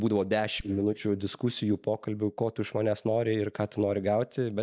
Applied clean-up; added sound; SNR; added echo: neural mask model DeepFilterNet 3.